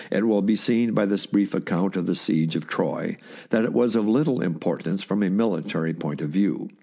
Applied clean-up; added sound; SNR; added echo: none; none; none; none.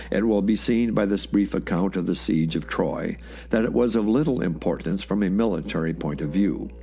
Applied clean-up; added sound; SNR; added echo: none; Musical instrument; 18 dB; none.